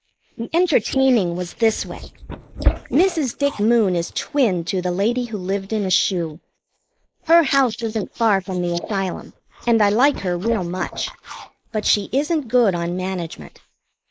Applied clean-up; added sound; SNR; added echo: neural mask model Resemble Enhance denoiser.